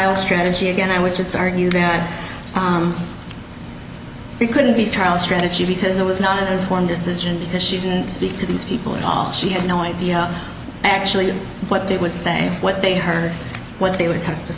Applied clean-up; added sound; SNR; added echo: none; none; none; none.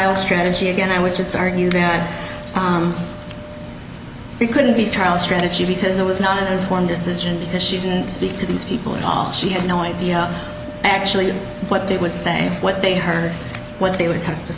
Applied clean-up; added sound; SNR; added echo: none; Wind instrument, woodwind instrument; 17 dB; none.